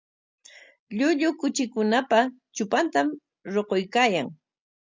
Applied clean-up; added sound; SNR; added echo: none; none; none; none.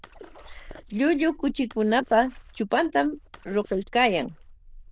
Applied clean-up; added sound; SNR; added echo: neural diffusion model UNIVERSE++.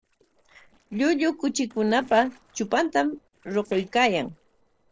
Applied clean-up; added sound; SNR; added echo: neural separator model SepFormer DNS4.